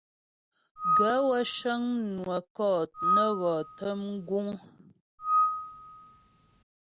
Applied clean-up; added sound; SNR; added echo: none; Screech / Glass; -1 dB; none.